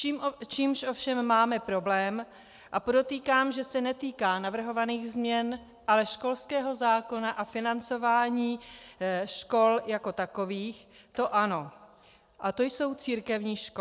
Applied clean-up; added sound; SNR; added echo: none; none; none; none.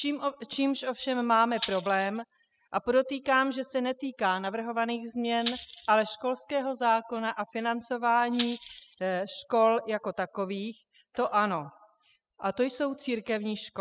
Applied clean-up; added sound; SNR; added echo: classical method spectral subtraction.